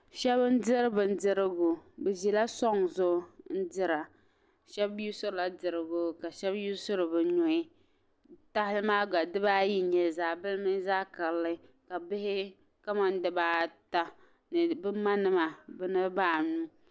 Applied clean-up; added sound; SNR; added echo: none; none; none; none.